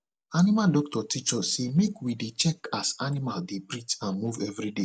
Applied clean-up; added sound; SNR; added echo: none; none; none; none.